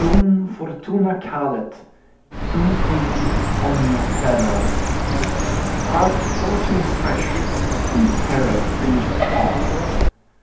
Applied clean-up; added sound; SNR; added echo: none; Chirp, tweet; -2 dB; reverberation time 0.6 s.